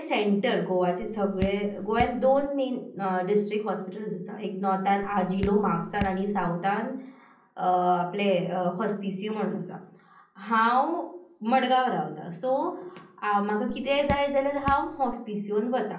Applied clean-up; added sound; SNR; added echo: none; Drip; 11 dB; reverberation time 0.6 s.